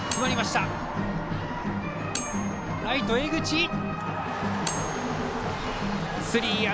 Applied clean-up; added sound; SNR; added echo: none; Cutlery, silverware; 12 dB; none.